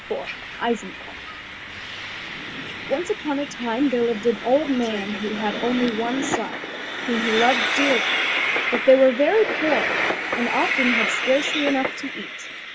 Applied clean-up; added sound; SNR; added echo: none; Train; 3 dB; none.